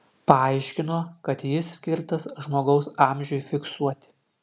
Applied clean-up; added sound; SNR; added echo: none; none; none; none.